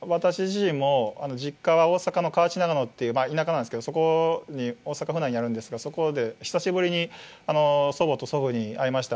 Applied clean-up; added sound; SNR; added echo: none; none; none; none.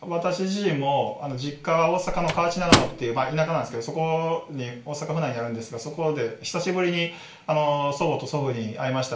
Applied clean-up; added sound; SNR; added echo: none; Microwave oven; 2 dB; reverberation time 0.4 s.